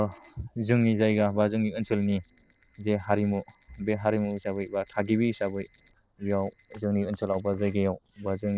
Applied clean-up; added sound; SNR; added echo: neural separator model SepFormer DNS4.